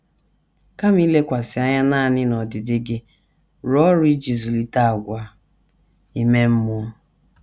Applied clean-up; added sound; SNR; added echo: none; none; none; none.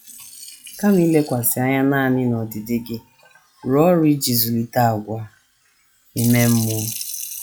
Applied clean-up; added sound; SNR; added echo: classical method log-MMSE.